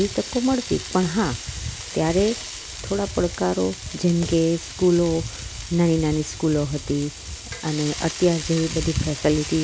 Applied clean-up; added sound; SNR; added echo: none; Frying (food); 12 dB; none.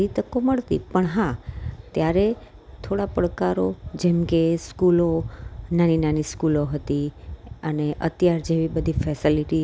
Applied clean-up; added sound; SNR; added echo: none; none; none; none.